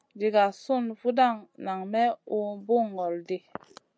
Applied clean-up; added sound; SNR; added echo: none; none; none; none.